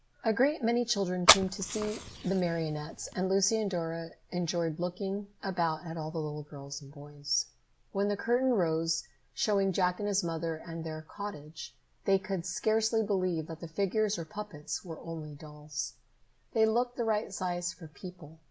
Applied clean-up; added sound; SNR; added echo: none; Fire; -1 dB; none.